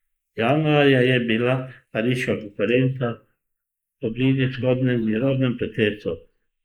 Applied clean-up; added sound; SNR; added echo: neural mask model Resemble Enhance denoiser.